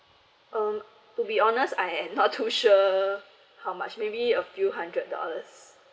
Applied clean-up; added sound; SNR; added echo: none; none; none; none.